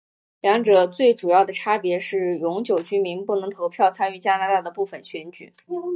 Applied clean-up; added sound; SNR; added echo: neural mask model DeepFilterNet 3.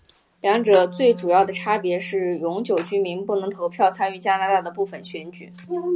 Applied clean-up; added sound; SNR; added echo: none; Wind instrument, woodwind instrument; 18 dB; none.